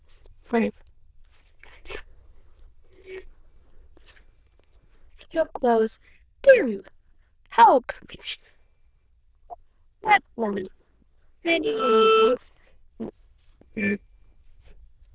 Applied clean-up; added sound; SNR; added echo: neural diffusion model UNIVERSE++.